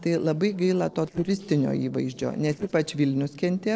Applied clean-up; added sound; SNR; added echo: neural separator model SepFormer DNS4.